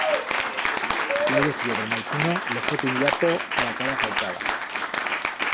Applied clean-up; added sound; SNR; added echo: none; Applause / Cheering; -5 dB; none.